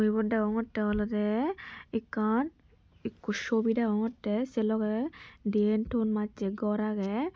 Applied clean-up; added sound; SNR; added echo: none; none; none; none.